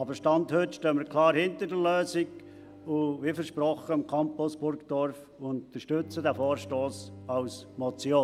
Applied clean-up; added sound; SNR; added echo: none; Bowed string instrument; 20 dB; none.